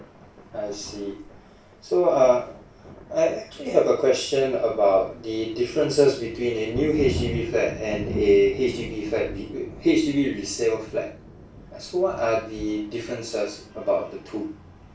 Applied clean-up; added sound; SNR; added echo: none; Thunder; 14 dB; reverberation time 0.3 s.